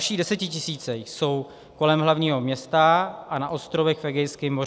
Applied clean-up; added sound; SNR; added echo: none; none; none; none.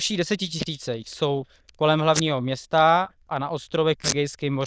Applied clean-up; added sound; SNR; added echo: neural diffusion model UNIVERSE++.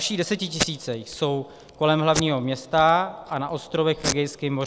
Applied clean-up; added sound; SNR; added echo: none; Packing tape, duct tape; 11 dB; none.